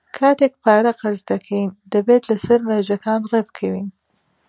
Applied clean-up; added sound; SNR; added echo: none; none; none; none.